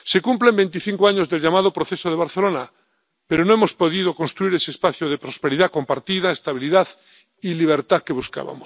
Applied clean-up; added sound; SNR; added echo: none; none; none; none.